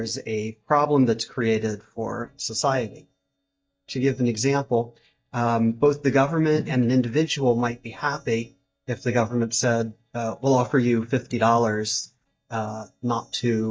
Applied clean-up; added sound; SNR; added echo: neural mask model DeepFilterNet 3.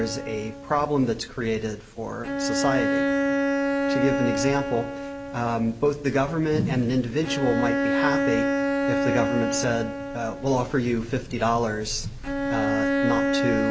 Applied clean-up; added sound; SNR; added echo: none; Bowed string instrument; 0 dB; none.